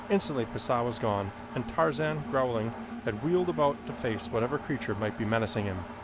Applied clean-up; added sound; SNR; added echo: none; Engine; 10 dB; none.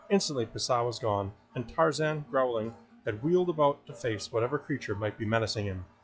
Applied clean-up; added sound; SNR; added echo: classical method log-MMSE.